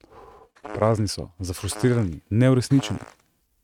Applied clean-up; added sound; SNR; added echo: neural mask model RNNoise.